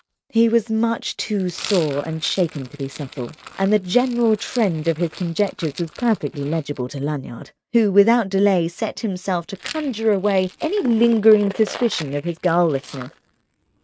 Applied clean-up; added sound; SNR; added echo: neural mask model RNNoise.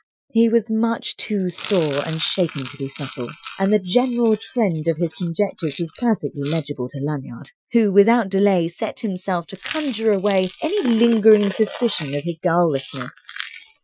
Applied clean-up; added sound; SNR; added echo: classical method Wiener filter.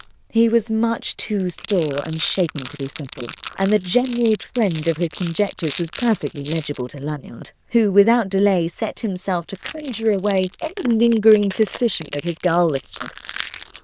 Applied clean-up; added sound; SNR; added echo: neural diffusion model UNIVERSE++.